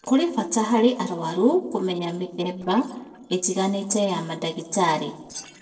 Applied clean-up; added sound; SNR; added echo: neural separator model SepFormer DNS4.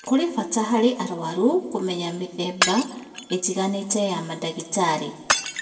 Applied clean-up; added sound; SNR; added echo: none; Shatter; 8 dB; reverberation time 1.1 s.